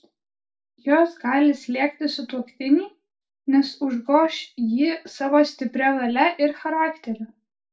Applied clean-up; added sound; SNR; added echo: none; none; none; reverberation time 0.2 s.